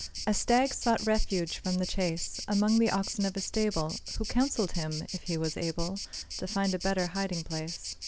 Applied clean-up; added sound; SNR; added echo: none; Insect; 10 dB; none.